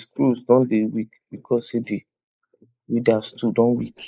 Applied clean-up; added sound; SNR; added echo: neural mask model Resemble Enhance denoiser.